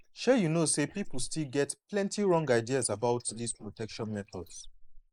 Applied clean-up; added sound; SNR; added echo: neural mask model Resemble Enhance denoiser.